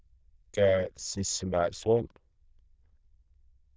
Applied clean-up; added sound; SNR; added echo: neural diffusion model UNIVERSE++.